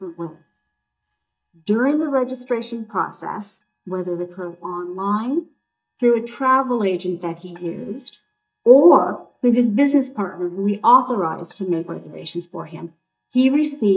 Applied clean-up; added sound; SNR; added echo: neural mask model DeepFilterNet 3.